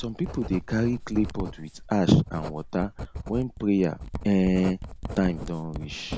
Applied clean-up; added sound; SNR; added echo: none; Writing; 10 dB; none.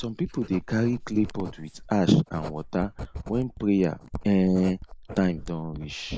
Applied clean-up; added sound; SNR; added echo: neural mask model Resemble Enhance denoiser.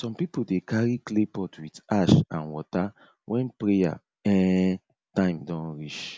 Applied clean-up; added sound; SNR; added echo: none; none; none; none.